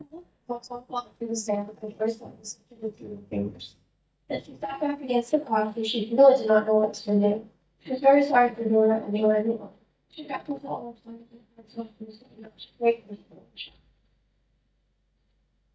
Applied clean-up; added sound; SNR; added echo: neural mask model DeepFilterNet 3.